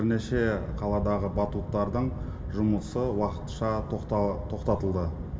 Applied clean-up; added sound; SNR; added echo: none; none; none; reverberation time 1.6 s.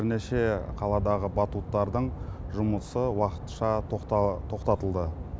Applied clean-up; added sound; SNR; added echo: none; none; none; none.